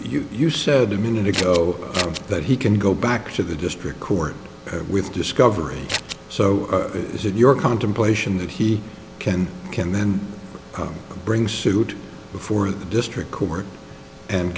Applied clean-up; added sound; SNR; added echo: none; Scissors; 6 dB; none.